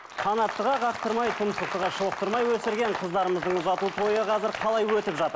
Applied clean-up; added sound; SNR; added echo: none; none; none; none.